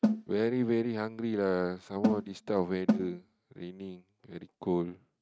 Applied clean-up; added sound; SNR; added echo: neural mask model RNNoise.